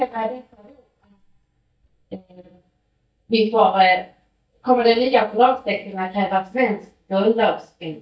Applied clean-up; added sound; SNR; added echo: neural mask model DeepFilterNet 3.